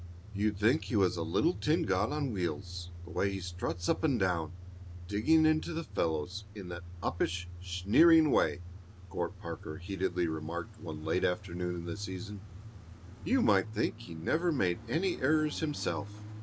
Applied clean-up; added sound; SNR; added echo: none; Idling / Engine starting / Accelerating, revving, vroom / Car; 13 dB; none.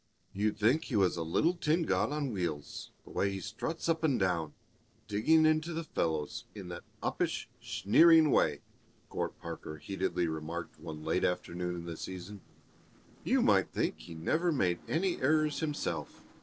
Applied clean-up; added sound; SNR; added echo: neural separator model SepFormer DNS4.